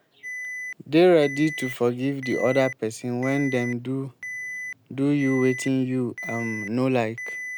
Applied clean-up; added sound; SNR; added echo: none; Alarm; 11 dB; none.